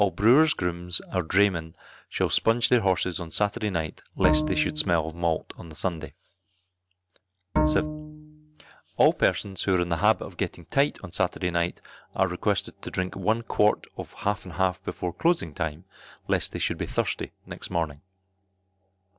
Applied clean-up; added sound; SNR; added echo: none; Bowed string instrument; 2 dB; none.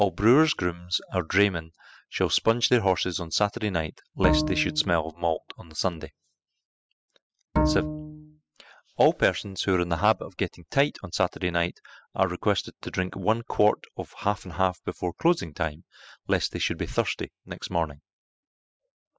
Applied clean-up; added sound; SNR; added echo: classical method spectral subtraction.